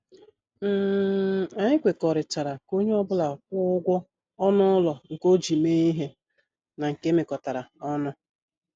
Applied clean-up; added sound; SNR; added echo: none; none; none; none.